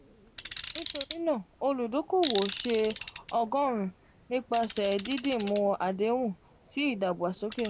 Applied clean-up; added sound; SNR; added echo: none; Tools; -3 dB; none.